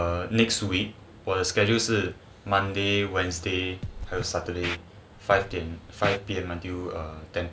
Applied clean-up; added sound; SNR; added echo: none; Scratching (performance technique); 10 dB; none.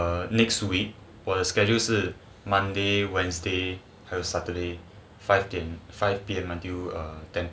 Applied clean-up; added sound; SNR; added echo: none; none; none; none.